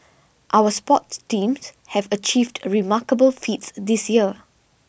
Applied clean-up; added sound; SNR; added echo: none; none; none; none.